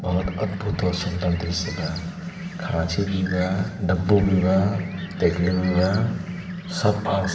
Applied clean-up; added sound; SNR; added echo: none; Bird; 16 dB; reverberation time 2.5 s.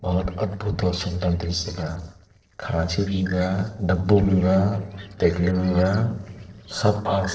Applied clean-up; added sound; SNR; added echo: neural separator model SepFormer DNS4.